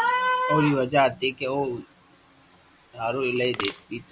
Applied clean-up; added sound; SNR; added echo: none; Crushing; 9 dB; none.